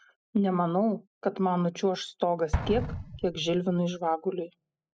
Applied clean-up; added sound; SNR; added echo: classical method spectral subtraction.